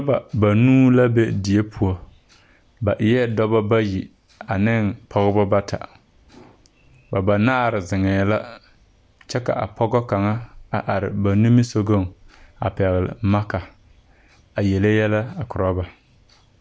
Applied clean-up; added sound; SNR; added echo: none; none; none; none.